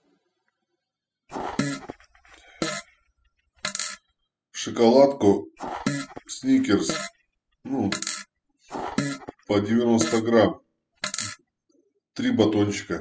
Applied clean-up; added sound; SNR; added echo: classical method spectral subtraction.